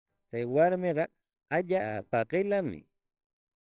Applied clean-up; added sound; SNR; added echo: neural separator model SepFormer WHAMR!.